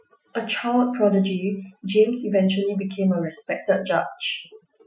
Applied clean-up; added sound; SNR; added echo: classical method Wiener filter.